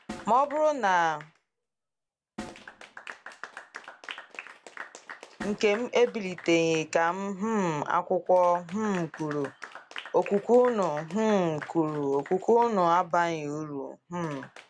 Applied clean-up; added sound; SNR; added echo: none; Snare drum + Applause / Clapping; 18 dB; none.